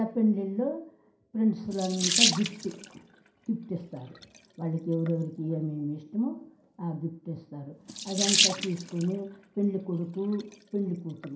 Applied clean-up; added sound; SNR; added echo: none; Sink (filling or washing) / Water tap, faucet; 3 dB; reverberation time 0.5 s.